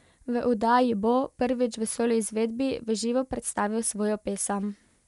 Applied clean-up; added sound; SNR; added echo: none; none; none; none.